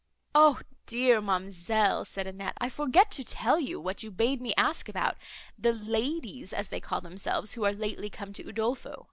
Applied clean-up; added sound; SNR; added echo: none; none; none; none.